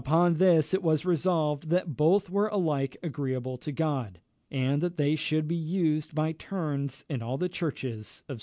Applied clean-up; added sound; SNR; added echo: none; none; none; none.